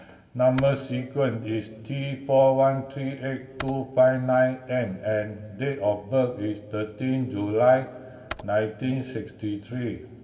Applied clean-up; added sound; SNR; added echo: none; Computer keyboard; 16 dB; reverberation time 1.9 s.